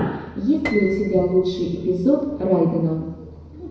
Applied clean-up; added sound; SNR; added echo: none; Piano; 15 dB; reverberation time 1.0 s.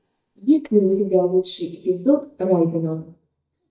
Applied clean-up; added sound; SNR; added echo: neural mask model DeepFilterNet 3.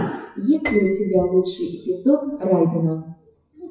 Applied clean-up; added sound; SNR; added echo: classical method WPE with log-MMSE.